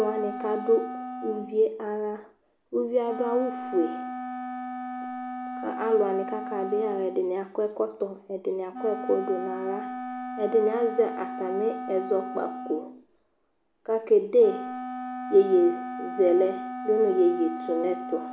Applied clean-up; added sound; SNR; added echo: none; Wind instrument, woodwind instrument; 9 dB; none.